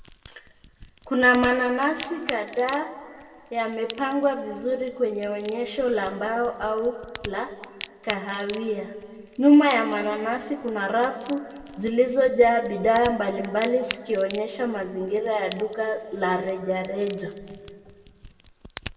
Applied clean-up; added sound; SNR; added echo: none; Crack; 18 dB; reverberation time 1.9 s.